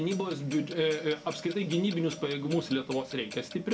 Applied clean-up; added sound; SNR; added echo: none; Clock; 14 dB; reverberation time 0.2 s.